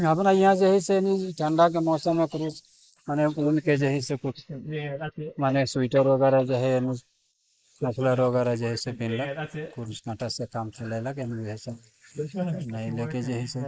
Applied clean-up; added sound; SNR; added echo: neural mask model Resemble Enhance denoiser.